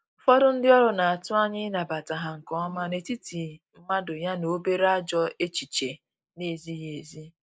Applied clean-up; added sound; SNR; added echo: neural mask model Resemble Enhance denoiser.